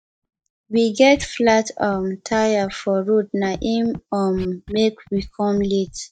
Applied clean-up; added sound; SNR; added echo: neural mask model DeepFilterNet 3.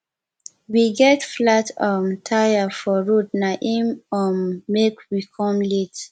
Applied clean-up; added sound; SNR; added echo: none; none; none; none.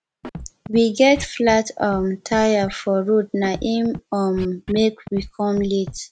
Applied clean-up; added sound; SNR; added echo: none; Scratching (performance technique); 17 dB; none.